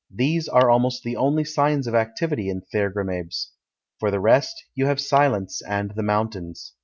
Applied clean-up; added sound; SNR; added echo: none; none; none; none.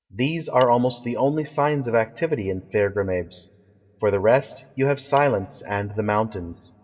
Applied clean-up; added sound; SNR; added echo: none; none; none; reverberation time 0.3 s.